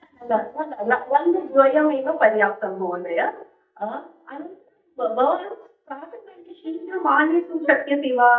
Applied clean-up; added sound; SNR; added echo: neural mask model DeepFilterNet 3.